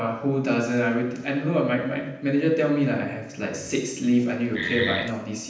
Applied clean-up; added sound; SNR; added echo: none; Wood; 4 dB; reverberation time 0.9 s.